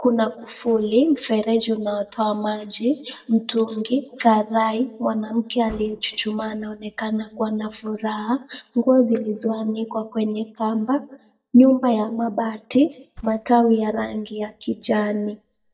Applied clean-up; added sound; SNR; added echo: neural mask model DeepFilterNet 3.